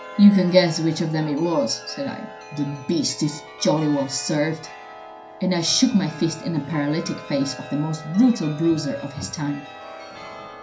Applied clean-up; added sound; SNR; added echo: none; Chime; 16 dB; reverberation time 0.3 s.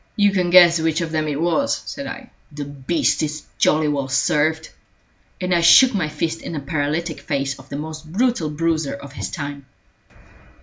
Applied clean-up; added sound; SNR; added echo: none; none; none; none.